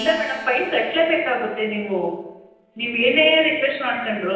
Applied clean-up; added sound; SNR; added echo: neural separator model SepFormer DNS4.